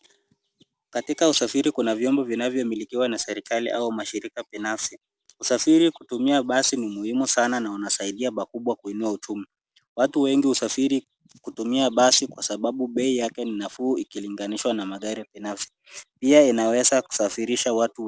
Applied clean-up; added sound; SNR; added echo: none; none; none; none.